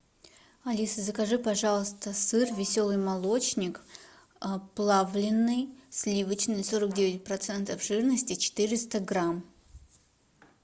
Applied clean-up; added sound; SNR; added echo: none; none; none; none.